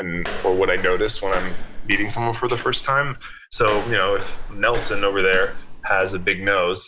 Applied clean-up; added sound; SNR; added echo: none; Walk, footsteps; 4 dB; none.